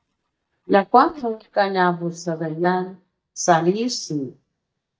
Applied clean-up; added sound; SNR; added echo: neural mask model DeepFilterNet 3.